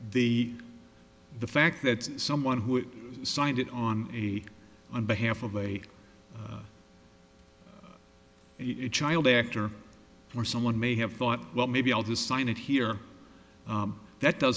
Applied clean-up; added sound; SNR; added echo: none; none; none; none.